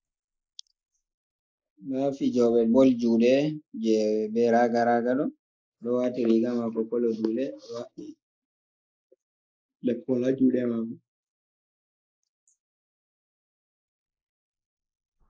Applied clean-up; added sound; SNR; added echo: neural mask model Resemble Enhance denoiser.